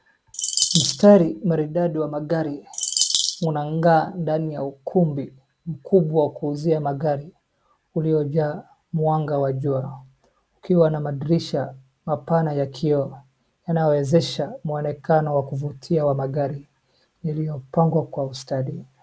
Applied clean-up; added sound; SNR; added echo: none; Bird vocalization, bird call, bird song; 1 dB; none.